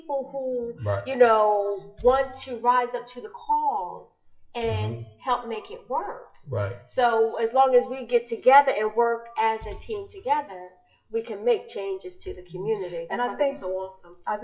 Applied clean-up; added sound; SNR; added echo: classical method WPE with log-MMSE.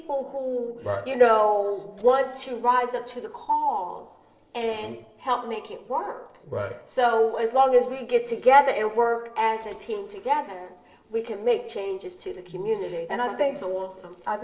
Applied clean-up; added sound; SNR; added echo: neural separator model SepFormer DNS4.